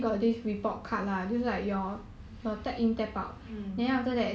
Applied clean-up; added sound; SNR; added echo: none; none; none; none.